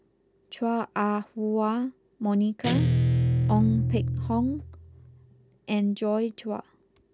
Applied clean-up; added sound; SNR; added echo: none; Guitar; -2 dB; none.